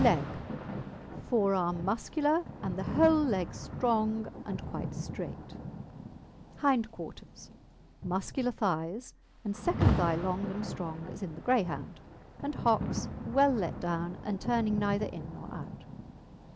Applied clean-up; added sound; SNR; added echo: none; Rain; 6 dB; none.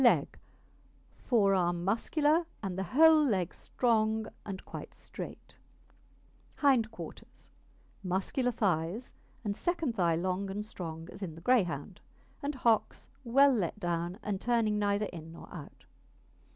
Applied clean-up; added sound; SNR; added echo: none; none; none; none.